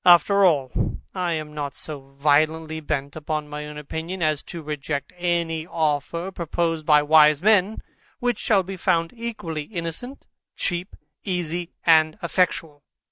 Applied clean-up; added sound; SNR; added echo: none; none; none; none.